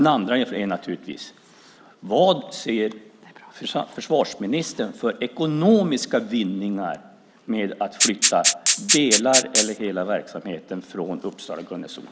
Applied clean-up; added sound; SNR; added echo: none; Rattle (instrument); -4 dB; none.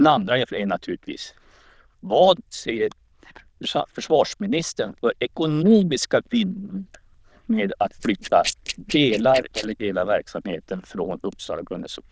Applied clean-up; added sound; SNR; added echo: neural diffusion model UNIVERSE++.